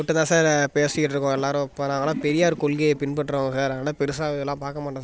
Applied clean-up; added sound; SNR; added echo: none; Toilet flush; 18 dB; none.